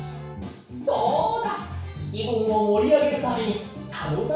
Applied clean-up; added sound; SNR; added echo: none; none; none; reverberation time 0.6 s.